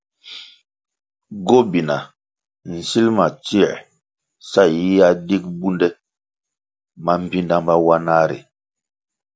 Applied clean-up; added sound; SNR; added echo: none; none; none; none.